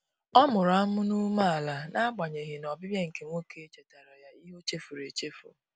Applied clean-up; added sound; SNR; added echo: none; none; none; none.